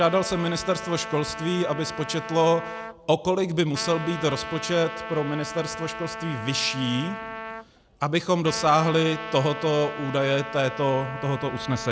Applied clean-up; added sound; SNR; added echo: none; Trumpet; 10 dB; none.